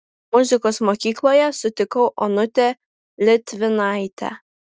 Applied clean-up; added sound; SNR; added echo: none; none; none; none.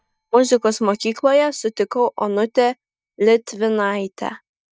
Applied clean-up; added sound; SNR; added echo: neural mask model DeepFilterNet 3.